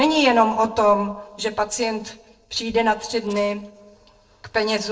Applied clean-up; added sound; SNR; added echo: neural separator model SepFormer DNS4.